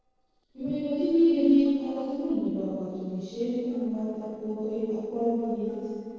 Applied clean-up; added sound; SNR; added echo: neural separator model SepFormer DNS4.